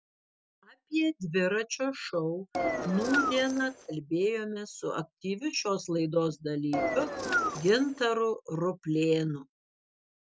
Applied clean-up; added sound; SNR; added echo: none; Engine; 1 dB; none.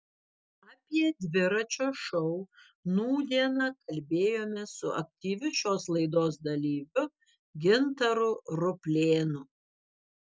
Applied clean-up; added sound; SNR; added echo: none; none; none; none.